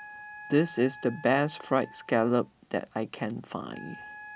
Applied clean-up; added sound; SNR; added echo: none; Wind instrument, woodwind instrument; 18 dB; none.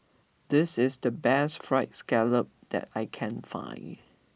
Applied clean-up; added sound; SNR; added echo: neural mask model Resemble Enhance denoiser.